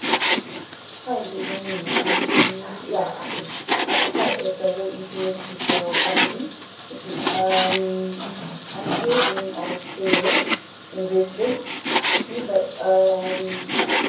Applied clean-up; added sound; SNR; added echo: none; Frying (food); -1 dB; reverberation time 0.6 s.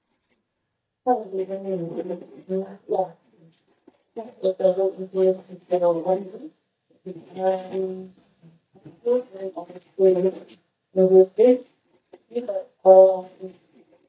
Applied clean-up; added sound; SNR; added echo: neural mask model DeepFilterNet 3.